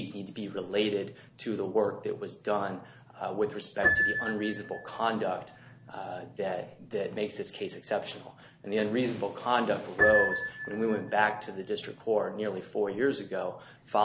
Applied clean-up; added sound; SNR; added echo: none; Piano; 6 dB; none.